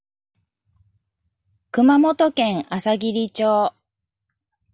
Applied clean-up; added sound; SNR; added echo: none; none; none; none.